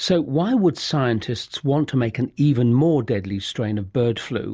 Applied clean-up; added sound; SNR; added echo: none; none; none; none.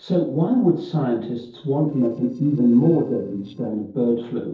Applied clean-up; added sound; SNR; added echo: neural separator model SepFormer DNS4.